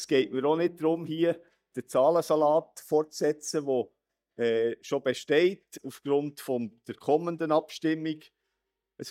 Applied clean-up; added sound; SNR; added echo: neural mask model DeepFilterNet 3.